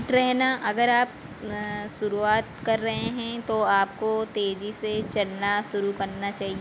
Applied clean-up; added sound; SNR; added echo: none; none; none; none.